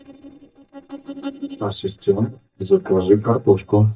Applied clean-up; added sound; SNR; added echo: neural mask model DeepFilterNet 3.